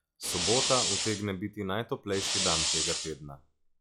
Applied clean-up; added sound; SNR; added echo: classical method log-MMSE.